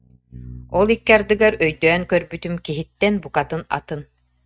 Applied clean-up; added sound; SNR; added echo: neural mask model RNNoise.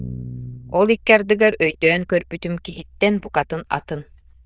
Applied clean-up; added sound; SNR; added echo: neural diffusion model UNIVERSE++.